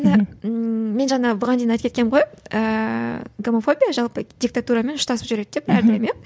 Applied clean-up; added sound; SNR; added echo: none; none; none; none.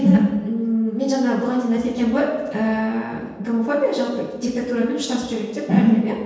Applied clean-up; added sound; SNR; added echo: none; none; none; reverberation time 1.2 s.